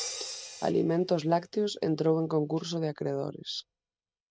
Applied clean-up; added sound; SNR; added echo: neural mask model RNNoise.